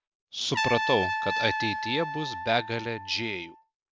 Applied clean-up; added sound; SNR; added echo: none; Trumpet; 3 dB; none.